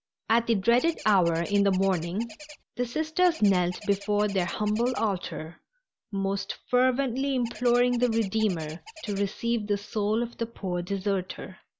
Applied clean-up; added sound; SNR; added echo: none; Bird; 18 dB; none.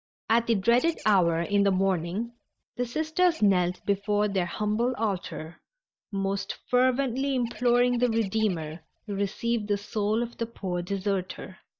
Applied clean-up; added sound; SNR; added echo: neural mask model DeepFilterNet 3.